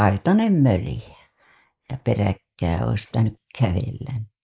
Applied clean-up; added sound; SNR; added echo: neural mask model Resemble Enhance denoiser.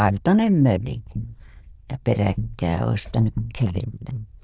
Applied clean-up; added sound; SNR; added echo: neural diffusion model UNIVERSE++.